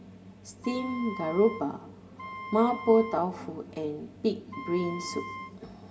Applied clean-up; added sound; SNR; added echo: none; Wind instrument, woodwind instrument; 12 dB; reverberation time 1.4 s.